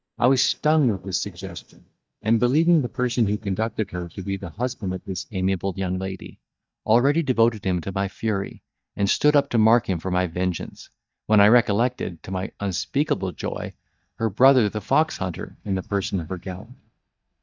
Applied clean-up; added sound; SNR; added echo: neural mask model DeepFilterNet 3.